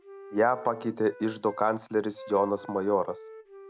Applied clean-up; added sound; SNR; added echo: none; Wind instrument, woodwind instrument; 18 dB; none.